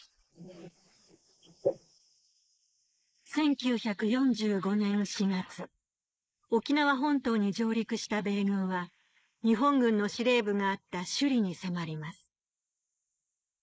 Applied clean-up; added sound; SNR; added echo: neural mask model Resemble Enhance denoiser.